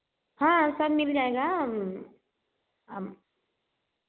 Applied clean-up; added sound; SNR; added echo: none; none; none; none.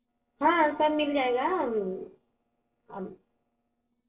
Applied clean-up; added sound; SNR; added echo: neural separator model SepFormer DNS4.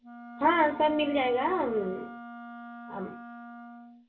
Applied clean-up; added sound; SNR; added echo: none; Wind instrument, woodwind instrument; 14 dB; reverberation time 0.2 s.